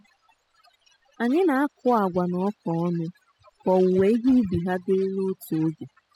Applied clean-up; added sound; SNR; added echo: classical method spectral subtraction.